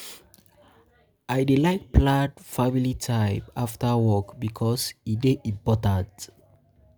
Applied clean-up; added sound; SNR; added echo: none; none; none; none.